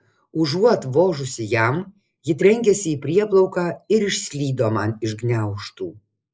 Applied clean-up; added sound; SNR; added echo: neural mask model Resemble Enhance denoiser.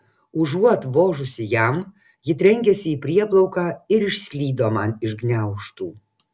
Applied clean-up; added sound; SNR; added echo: none; none; none; none.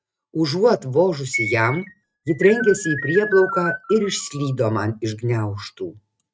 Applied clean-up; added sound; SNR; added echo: neural mask model RNNoise.